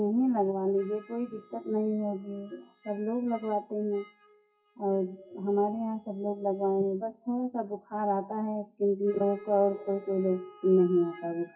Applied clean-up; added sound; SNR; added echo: classical method WPE with log-MMSE.